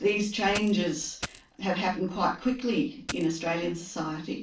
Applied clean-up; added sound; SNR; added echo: none; Coin (dropping); 11 dB; reverberation time 0.3 s.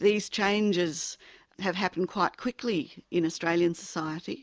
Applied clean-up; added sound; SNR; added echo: none; none; none; none.